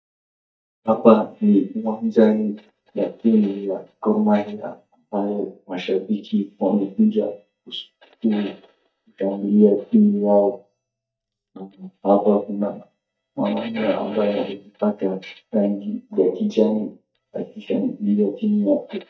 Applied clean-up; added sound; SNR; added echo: neural mask model DeepFilterNet 3.